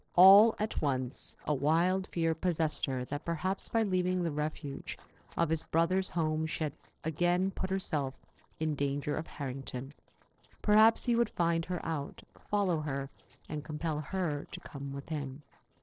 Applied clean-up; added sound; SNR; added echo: neural separator model SepFormer DNS4.